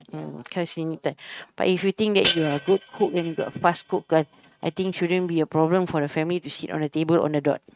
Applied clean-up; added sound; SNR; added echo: neural mask model RNNoise.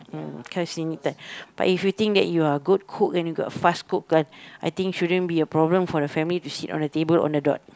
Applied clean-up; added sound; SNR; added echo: none; none; none; none.